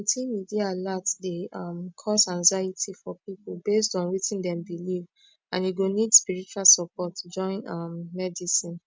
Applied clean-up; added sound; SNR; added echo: none; none; none; none.